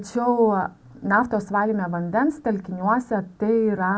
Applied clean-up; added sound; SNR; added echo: none; none; none; none.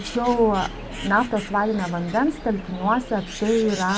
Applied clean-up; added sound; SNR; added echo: none; Bird; 13 dB; none.